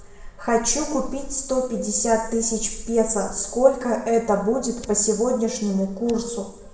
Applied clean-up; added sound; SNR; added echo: none; Fire; 16 dB; reverberation time 0.8 s.